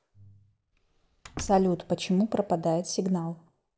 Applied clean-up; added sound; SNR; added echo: none; Slam; 16 dB; none.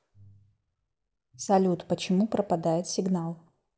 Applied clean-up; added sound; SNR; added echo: none; none; none; none.